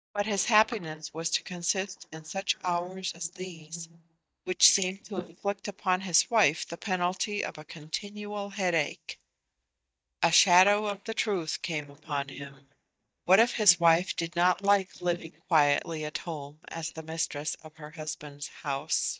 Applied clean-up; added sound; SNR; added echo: neural mask model DeepFilterNet 3.